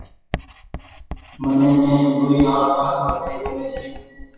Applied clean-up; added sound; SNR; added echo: classical method WPE with log-MMSE.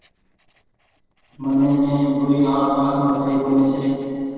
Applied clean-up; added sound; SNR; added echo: neural separator model SepFormer DNS4.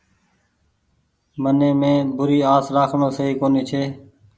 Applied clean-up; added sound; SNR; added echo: none; none; none; none.